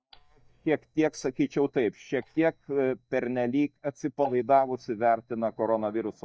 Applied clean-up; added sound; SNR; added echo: neural mask model DeepFilterNet 3.